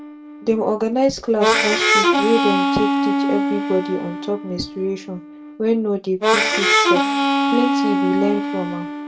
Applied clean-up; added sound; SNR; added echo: none; Harmonica; -2 dB; reverberation time 0.2 s.